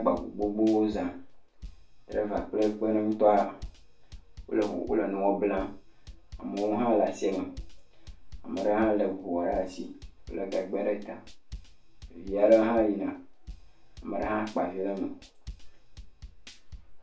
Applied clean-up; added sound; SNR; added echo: none; Drum / Drum kit; 19 dB; reverberation time 0.3 s.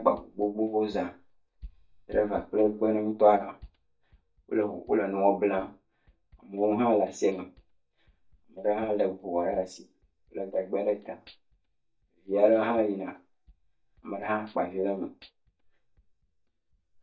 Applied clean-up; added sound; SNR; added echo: neural mask model DeepFilterNet 3.